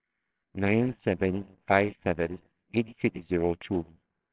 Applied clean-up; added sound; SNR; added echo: neural separator model SepFormer WHAMR!.